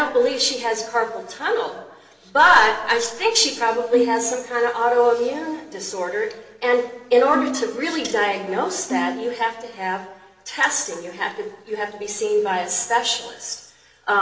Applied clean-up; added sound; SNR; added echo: none; Bowed string instrument; 9 dB; reverberation time 0.8 s.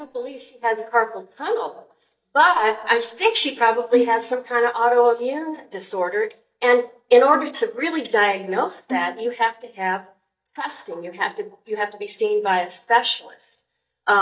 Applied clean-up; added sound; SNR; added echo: neural mask model DeepFilterNet 3.